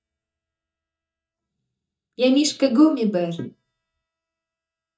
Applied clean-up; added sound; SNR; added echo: neural mask model DeepFilterNet 3.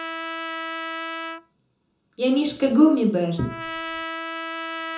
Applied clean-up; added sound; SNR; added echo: none; Trumpet; 8 dB; reverberation time 0.6 s.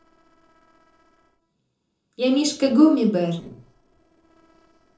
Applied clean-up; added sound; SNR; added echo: neural separator model SepFormer DNS4.